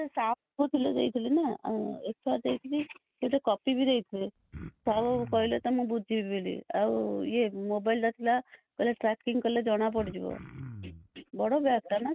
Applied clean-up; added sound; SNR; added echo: neural mask model RNNoise.